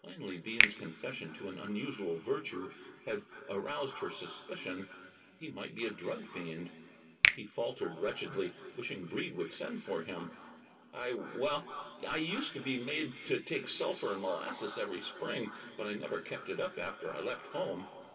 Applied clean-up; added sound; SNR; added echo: none; Finger snapping; -3 dB; reverberation time 2.9 s.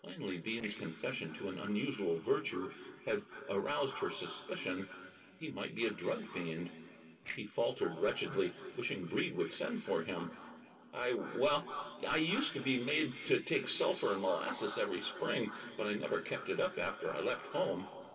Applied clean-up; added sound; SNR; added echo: neural separator model SepFormer DNS4.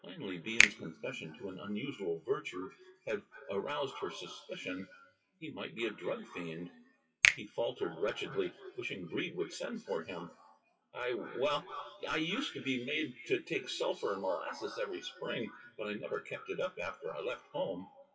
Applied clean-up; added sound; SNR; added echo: classical method WPE with log-MMSE.